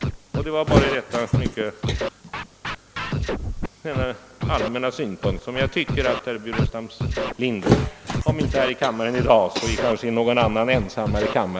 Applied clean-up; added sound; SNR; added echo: none; Thump, thud + Scratching (performance technique); 1 dB; none.